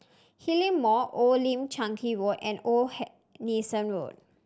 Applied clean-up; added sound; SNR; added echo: none; none; none; none.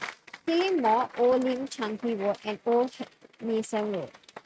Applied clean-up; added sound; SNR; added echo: neural mask model RNNoise.